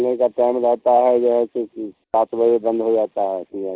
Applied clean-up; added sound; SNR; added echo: neural mask model Resemble Enhance denoiser.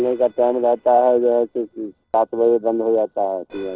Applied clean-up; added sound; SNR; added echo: neural separator model SepFormer DNS4.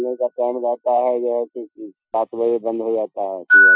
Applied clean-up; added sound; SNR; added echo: classical method Wiener filter.